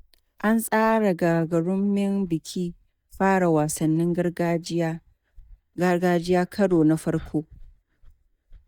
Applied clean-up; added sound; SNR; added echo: neural mask model DeepFilterNet 3.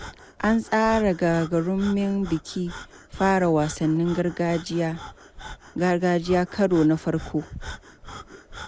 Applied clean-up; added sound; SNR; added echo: none; Breathing; 17 dB; none.